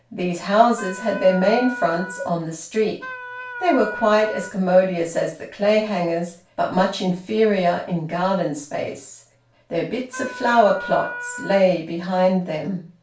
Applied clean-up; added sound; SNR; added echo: none; Wind instrument, woodwind instrument; 12 dB; reverberation time 0.3 s.